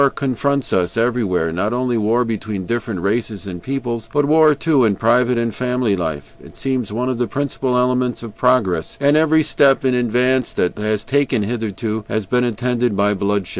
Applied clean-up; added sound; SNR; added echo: none; none; none; none.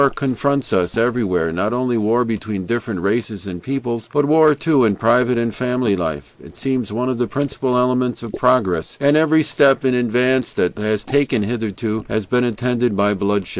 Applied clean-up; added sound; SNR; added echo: neural mask model Resemble Enhance denoiser.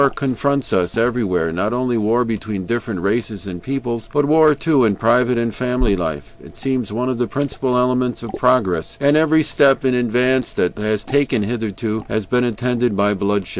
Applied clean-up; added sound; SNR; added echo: none; Liquid; 17 dB; none.